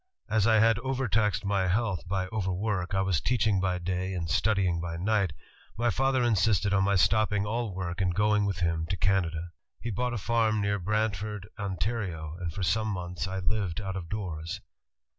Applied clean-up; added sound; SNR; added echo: none; none; none; none.